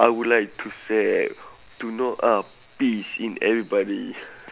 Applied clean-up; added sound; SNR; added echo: none; none; none; none.